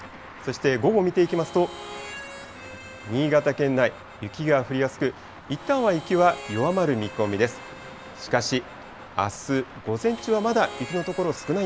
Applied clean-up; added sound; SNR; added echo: none; Traffic noise, roadway noise + Harmonica; 15 dB; none.